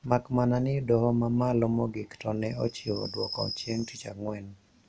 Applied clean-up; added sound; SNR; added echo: none; Chirp, tweet; 12 dB; none.